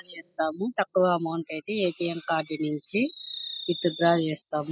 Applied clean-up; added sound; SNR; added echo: classical method spectral subtraction.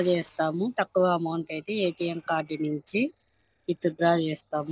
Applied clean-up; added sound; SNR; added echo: neural separator model SepFormer DNS4.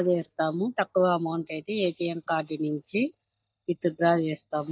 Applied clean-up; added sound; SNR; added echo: neural mask model DeepFilterNet 3.